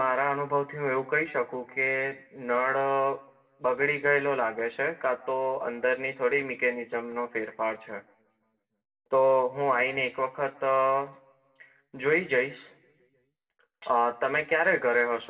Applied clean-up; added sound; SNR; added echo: none; none; none; reverberation time 0.7 s.